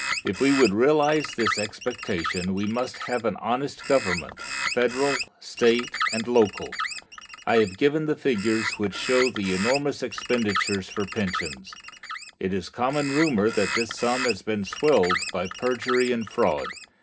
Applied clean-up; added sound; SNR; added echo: none; Bird; 7 dB; reverberation time 0.3 s.